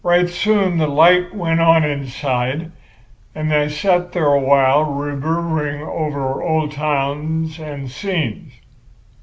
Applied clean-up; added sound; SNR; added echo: none; none; none; none.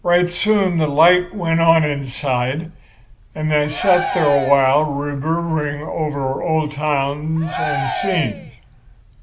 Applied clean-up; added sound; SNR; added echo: none; Cheering; 7 dB; none.